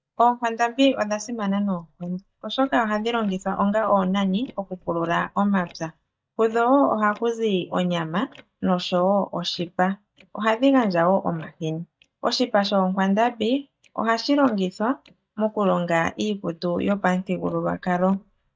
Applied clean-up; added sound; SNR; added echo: neural mask model DeepFilterNet 3.